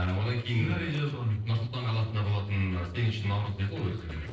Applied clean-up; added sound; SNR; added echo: neural separator model SepFormer DNS4.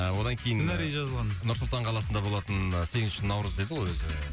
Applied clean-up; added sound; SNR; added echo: none; none; none; none.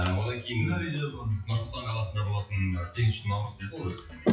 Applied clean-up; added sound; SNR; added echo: classical method WPE with log-MMSE.